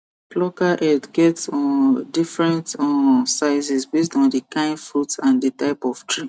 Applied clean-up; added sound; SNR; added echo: none; none; none; none.